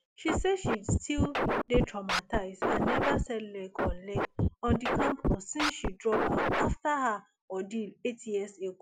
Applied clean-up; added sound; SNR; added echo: none; Scratching (performance technique); -4 dB; none.